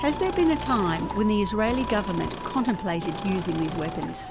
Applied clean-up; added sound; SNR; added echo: none; Engine / Car; 11 dB; none.